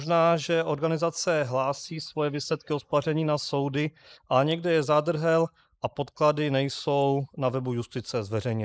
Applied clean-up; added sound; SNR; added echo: neural mask model Resemble Enhance denoiser.